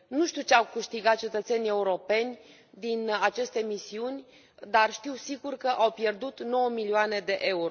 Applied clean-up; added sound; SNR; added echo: none; none; none; none.